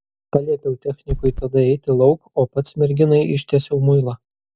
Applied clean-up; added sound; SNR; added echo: none; Run; 7 dB; none.